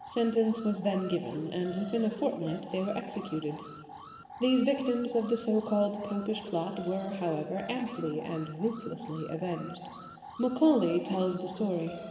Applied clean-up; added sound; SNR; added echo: none; Alarm; 16 dB; reverberation time 1.8 s.